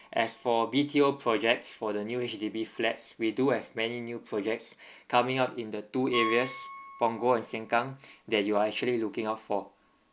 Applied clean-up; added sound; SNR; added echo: none; Piano; 16 dB; none.